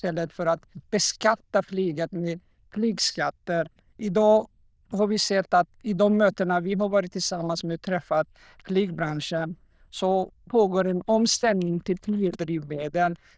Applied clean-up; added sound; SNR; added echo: neural diffusion model UNIVERSE++.